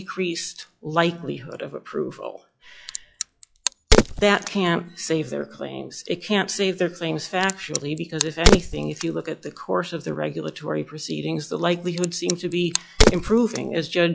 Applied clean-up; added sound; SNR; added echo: classical method log-MMSE.